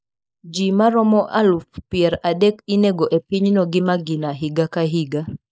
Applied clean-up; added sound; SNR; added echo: neural mask model Resemble Enhance denoiser.